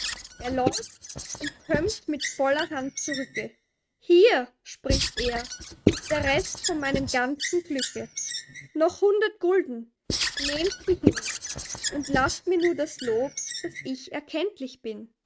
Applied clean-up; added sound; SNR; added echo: neural mask model RNNoise.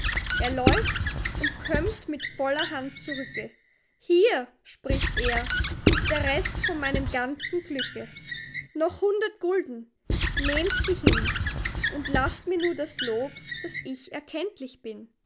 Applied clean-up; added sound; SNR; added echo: none; Squeak / Writing; -1 dB; none.